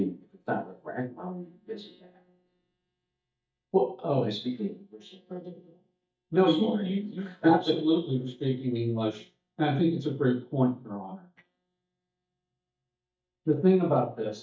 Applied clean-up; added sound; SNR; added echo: neural mask model DeepFilterNet 3.